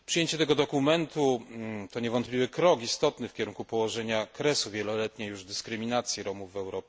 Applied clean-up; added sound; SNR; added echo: none; none; none; none.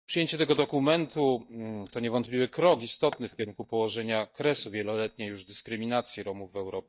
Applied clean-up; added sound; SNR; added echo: neural mask model DeepFilterNet 3.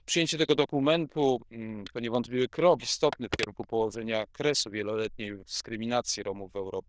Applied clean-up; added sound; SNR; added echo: neural diffusion model UNIVERSE++.